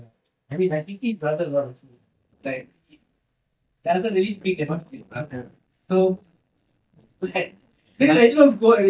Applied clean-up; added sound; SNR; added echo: neural mask model DeepFilterNet 3.